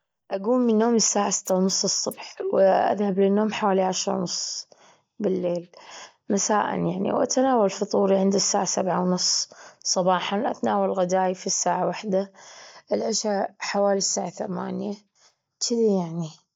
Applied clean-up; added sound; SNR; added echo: neural mask model DeepFilterNet 3.